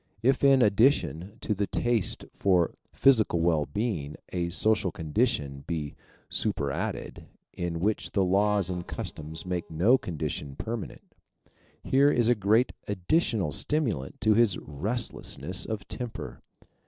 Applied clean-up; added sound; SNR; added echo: neural separator model SepFormer DNS4.